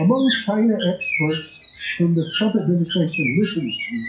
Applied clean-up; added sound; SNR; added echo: classical method WPE with log-MMSE.